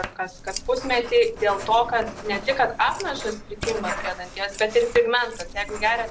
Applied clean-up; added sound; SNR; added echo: none; Writing + Scissors; 11 dB; none.